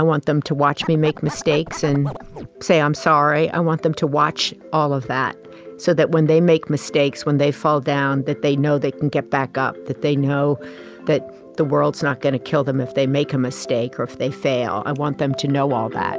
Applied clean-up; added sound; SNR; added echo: none; Scratching (performance technique); 14 dB; none.